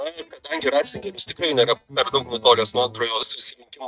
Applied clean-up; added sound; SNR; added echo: neural mask model DeepFilterNet 3.